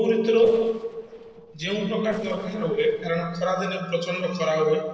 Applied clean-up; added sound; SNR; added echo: neural separator model SepFormer DNS4.